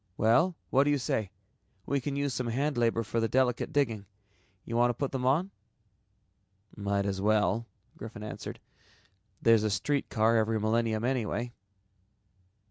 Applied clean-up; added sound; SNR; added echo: none; none; none; none.